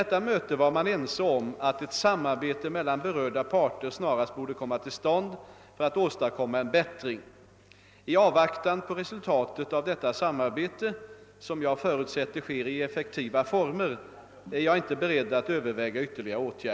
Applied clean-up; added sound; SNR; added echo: none; none; none; none.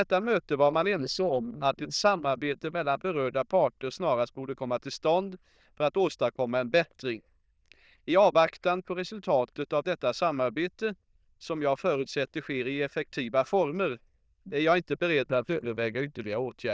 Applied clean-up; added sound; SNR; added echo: neural diffusion model UNIVERSE++.